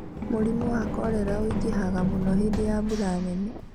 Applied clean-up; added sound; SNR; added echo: none; Run; 2 dB; none.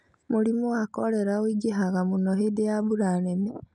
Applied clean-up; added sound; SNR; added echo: none; none; none; none.